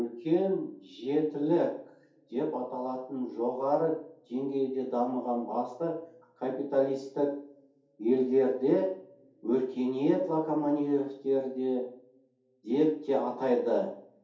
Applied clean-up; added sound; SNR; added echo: none; none; none; reverberation time 0.6 s.